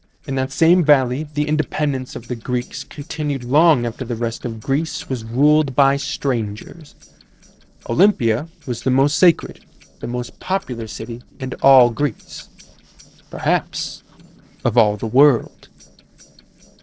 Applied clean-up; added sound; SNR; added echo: neural separator model SepFormer DNS4.